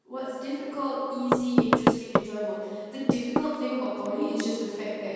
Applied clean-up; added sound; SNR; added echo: none; Knock / Wood; -2 dB; reverberation time 2.1 s.